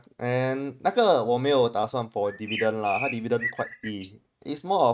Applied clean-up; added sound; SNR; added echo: neural mask model RNNoise.